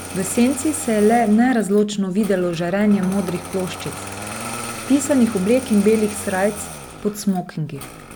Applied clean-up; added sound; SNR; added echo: none; Engine starting; 13 dB; none.